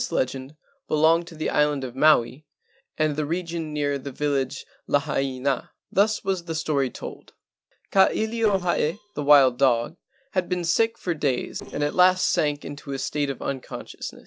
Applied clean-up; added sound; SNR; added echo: neural separator model SepFormer DNS4.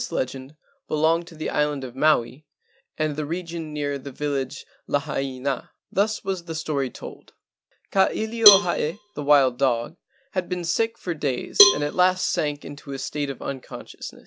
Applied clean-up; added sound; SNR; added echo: none; Cowbell; 0 dB; none.